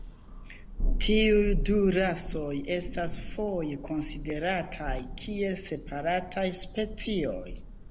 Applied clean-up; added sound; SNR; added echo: none; Thunder; 4 dB; none.